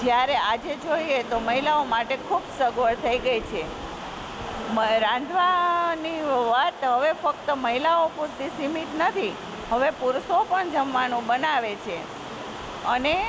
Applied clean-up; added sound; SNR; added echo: none; none; none; none.